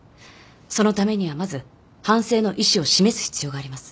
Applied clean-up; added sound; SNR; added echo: none; none; none; none.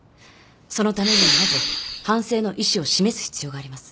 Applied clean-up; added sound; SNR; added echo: none; Respiratory sounds; -4 dB; none.